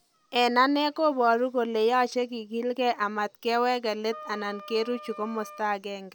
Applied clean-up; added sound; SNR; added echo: none; Wind instrument, woodwind instrument; 17 dB; none.